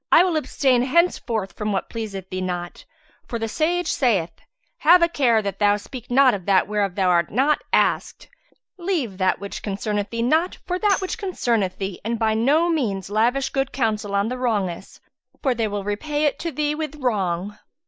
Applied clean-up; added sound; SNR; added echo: neural mask model DeepFilterNet 3.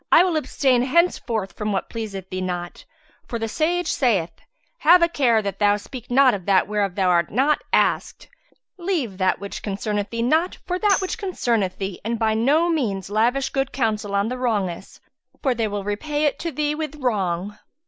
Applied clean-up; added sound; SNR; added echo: none; Tambourine; 13 dB; none.